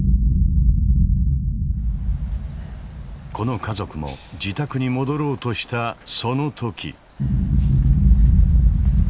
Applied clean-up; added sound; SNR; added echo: none; none; none; none.